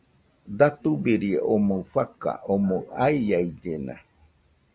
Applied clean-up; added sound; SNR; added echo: none; none; none; none.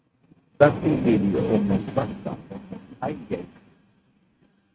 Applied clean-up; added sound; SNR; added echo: neural mask model RNNoise.